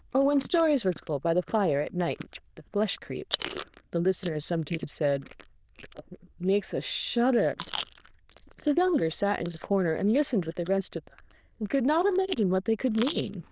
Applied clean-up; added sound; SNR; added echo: neural diffusion model UNIVERSE++.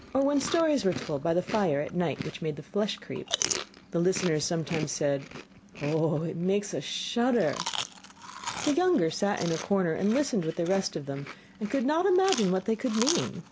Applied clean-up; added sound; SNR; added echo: none; Chewing, mastication; 11 dB; none.